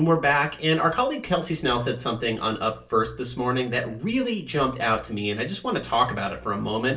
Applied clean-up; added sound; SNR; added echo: none; none; none; reverberation time 0.3 s.